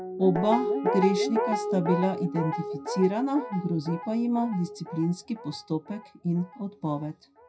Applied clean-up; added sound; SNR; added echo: classical method WPE with log-MMSE.